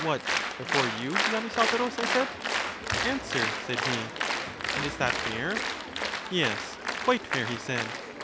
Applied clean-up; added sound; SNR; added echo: none; Applause; -1 dB; none.